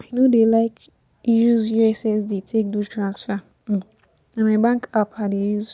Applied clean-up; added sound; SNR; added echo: none; none; none; none.